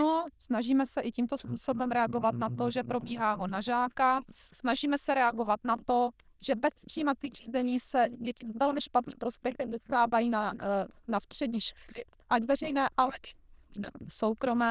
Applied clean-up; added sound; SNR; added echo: neural diffusion model UNIVERSE++.